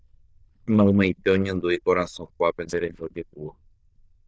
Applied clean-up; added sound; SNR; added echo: neural diffusion model UNIVERSE++.